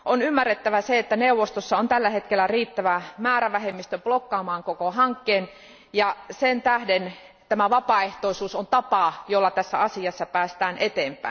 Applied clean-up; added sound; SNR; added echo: none; none; none; none.